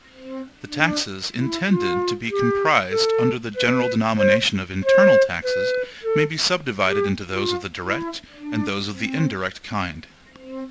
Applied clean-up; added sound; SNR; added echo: none; Wind instrument, woodwind instrument; -1 dB; none.